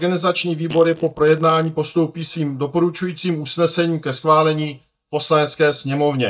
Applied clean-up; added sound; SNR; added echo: neural mask model DeepFilterNet 3.